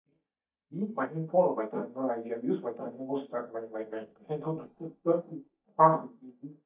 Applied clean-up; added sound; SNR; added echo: neural mask model DeepFilterNet 3.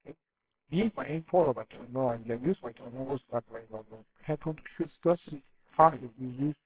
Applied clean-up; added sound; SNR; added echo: neural separator model SepFormer WHAMR!.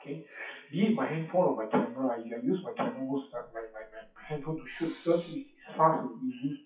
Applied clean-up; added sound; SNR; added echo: classical method WPE with log-MMSE.